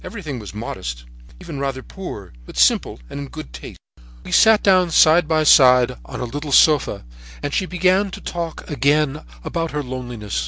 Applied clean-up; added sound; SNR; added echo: none; none; none; none.